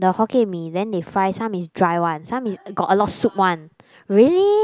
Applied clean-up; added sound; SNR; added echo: none; none; none; none.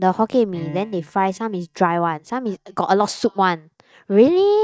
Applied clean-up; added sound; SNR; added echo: neural mask model DeepFilterNet 3.